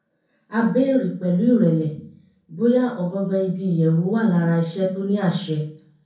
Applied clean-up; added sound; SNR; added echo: none; none; none; reverberation time 0.5 s.